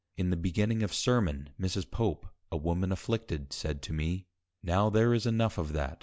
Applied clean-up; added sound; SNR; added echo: none; none; none; none.